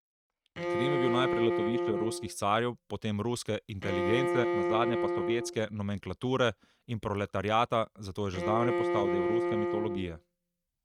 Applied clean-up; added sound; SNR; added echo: neural mask model RNNoise.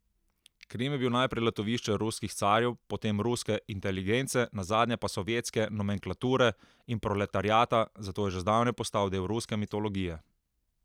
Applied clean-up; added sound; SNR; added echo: none; none; none; none.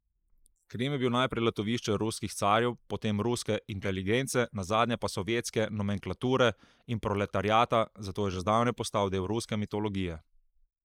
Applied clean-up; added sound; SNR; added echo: neural mask model Resemble Enhance denoiser.